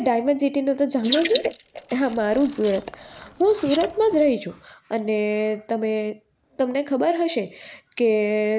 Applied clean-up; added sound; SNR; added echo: neural mask model Resemble Enhance denoiser.